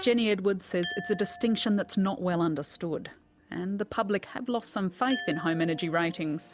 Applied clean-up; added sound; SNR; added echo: none; Train + Glass; 16 dB; none.